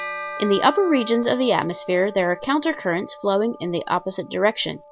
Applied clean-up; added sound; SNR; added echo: none; Bell; 14 dB; none.